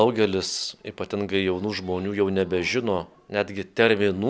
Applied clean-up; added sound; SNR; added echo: none; none; none; none.